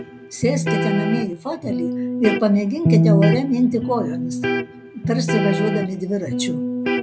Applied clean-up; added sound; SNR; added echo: none; Electric guitar; -1 dB; none.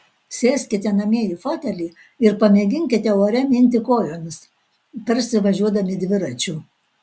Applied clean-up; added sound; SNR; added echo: none; none; none; none.